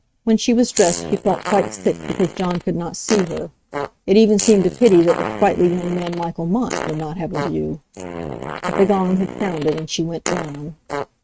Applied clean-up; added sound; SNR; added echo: neural mask model RNNoise.